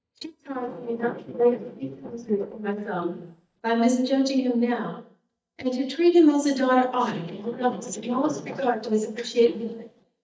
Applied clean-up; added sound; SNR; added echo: neural mask model DeepFilterNet 3.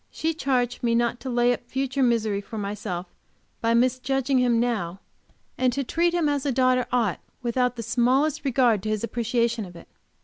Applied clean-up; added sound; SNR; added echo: none; none; none; none.